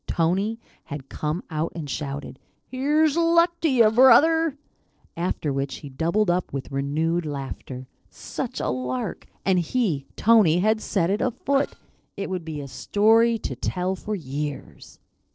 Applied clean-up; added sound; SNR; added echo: neural separator model SepFormer DNS4.